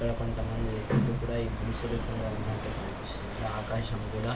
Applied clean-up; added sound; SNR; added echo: none; Walk, footsteps / Waves, surf / Wind; 3 dB; reverberation time 0.2 s.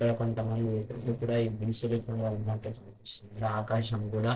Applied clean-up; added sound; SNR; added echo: neural separator model SepFormer DNS4.